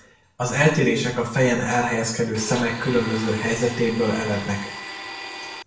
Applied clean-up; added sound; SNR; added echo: none; Domestic sounds, home sounds; 11 dB; reverberation time 0.6 s.